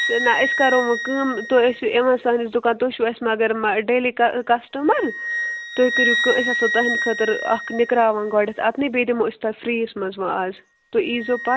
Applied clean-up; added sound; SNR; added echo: none; Wind instrument, woodwind instrument; 7 dB; none.